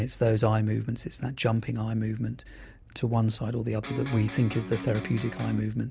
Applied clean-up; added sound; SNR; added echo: none; Electric guitar; 9 dB; none.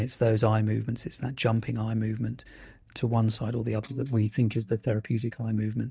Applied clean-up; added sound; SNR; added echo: neural mask model DeepFilterNet 3.